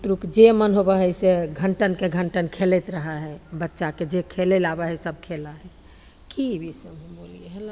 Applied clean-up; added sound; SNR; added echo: none; none; none; none.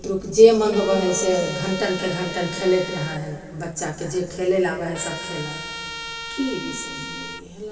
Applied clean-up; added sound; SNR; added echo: none; Trumpet; 11 dB; reverberation time 2.5 s.